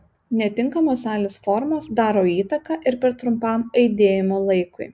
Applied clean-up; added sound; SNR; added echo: none; none; none; none.